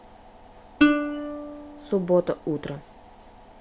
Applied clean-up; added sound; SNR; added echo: none; Plucked string instrument; -2 dB; none.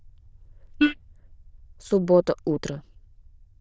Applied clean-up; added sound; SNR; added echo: neural diffusion model UNIVERSE++.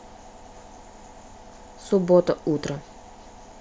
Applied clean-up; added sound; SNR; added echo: none; none; none; none.